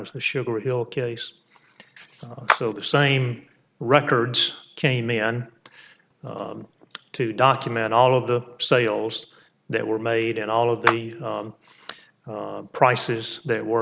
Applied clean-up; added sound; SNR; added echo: none; Clapping; 4 dB; none.